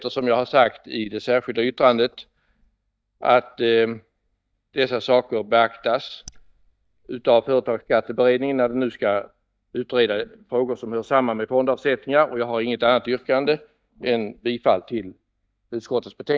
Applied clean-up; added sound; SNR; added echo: neural mask model DeepFilterNet 3.